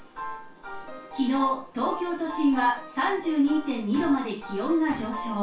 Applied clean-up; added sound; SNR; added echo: none; none; none; reverberation time 0.3 s.